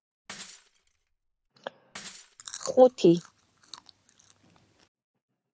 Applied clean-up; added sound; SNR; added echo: none; Shatter / Crushing + Chewing, mastication; 18 dB; none.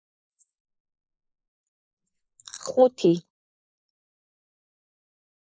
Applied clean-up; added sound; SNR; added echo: neural mask model Resemble Enhance denoiser.